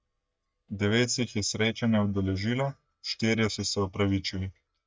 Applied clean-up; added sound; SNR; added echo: neural mask model DeepFilterNet 3.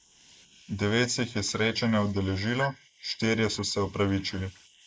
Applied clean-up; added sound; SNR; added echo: neural mask model Resemble Enhance denoiser.